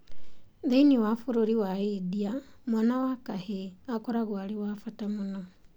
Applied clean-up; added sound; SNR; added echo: none; none; none; none.